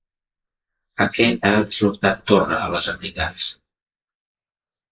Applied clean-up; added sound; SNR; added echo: neural mask model Resemble Enhance denoiser.